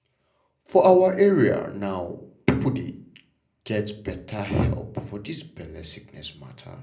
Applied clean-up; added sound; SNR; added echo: none; none; none; reverberation time 0.5 s.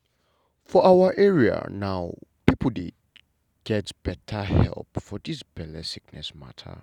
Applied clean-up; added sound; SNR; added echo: none; none; none; none.